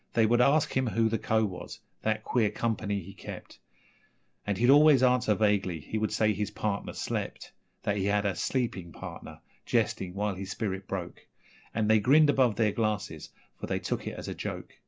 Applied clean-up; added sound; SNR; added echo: none; none; none; none.